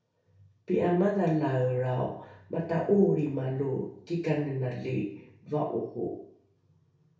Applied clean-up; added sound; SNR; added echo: none; none; none; reverberation time 0.6 s.